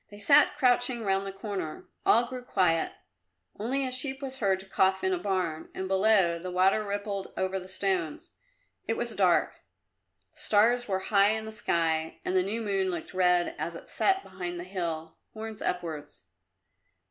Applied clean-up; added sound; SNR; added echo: none; none; none; none.